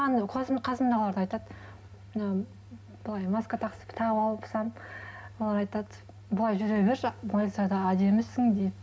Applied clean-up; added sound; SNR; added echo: none; none; none; reverberation time 0.3 s.